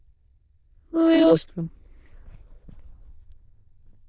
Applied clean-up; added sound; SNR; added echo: neural diffusion model UNIVERSE++.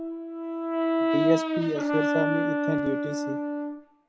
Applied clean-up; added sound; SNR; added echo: none; Brass instrument; -4 dB; none.